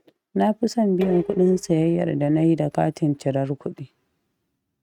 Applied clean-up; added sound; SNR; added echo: neural mask model RNNoise.